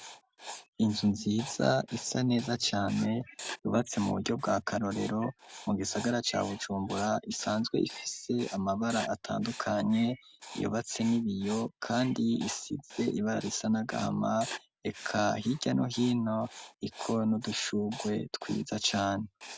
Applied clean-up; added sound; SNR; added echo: none; Writing; 17 dB; none.